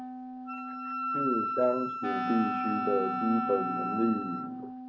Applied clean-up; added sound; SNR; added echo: none; Wind instrument, woodwind instrument + Wind instrument, woodwind instrument; 1 dB; none.